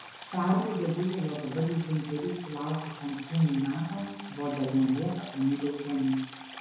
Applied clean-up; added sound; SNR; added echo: none; Stream; 16 dB; reverberation time 1.0 s.